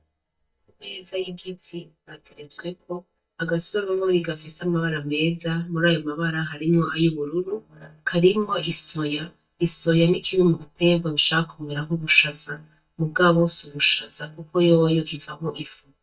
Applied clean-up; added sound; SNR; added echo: neural mask model DeepFilterNet 3.